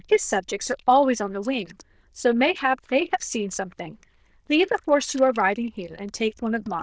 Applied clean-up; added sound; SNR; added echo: neural diffusion model UNIVERSE++.